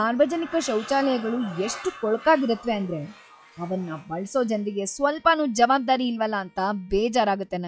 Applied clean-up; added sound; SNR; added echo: classical method log-MMSE.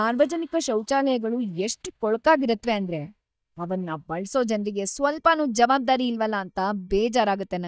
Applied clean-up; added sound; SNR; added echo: neural mask model DeepFilterNet 3.